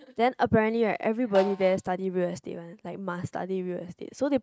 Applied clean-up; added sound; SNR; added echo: neural mask model RNNoise.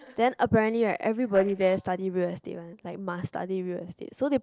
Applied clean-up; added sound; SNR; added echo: neural separator model SepFormer DNS4.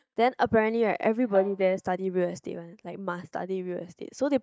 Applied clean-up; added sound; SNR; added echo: neural mask model DeepFilterNet 3.